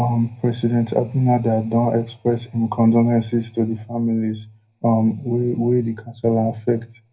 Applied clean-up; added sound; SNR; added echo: none; none; none; reverberation time 0.5 s.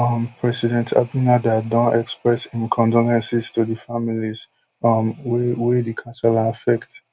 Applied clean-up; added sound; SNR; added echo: none; none; none; none.